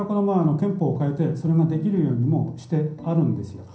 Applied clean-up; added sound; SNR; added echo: none; none; none; reverberation time 0.6 s.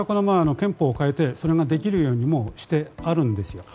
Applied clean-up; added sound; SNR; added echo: none; none; none; none.